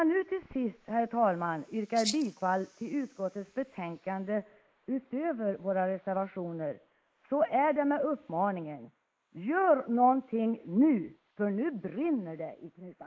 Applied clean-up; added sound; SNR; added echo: neural mask model Resemble Enhance denoiser.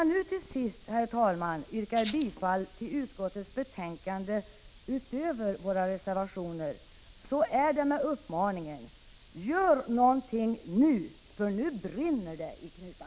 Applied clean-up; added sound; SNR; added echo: none; Rattle (instrument); 6 dB; none.